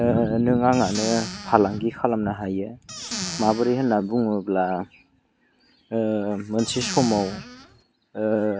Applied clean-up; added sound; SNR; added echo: none; Squeak / Cupboard open or close; 10 dB; none.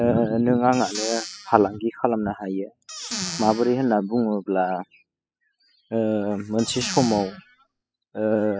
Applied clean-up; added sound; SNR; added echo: classical method spectral subtraction.